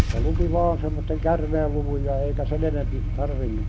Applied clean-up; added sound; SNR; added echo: none; Engine starting / Car; -2 dB; none.